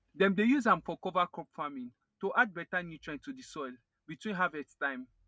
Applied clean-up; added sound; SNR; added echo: none; none; none; none.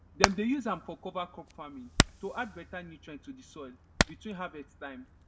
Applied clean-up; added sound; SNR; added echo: none; Hammer; -3 dB; reverberation time 0.4 s.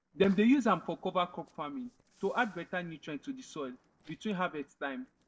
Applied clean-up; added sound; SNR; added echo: neural separator model SepFormer DNS4.